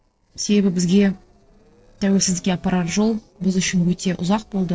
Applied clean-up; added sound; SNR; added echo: neural separator model SepFormer DNS4.